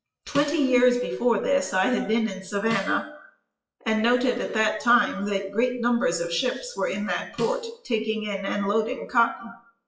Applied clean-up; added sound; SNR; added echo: classical method WPE with log-MMSE.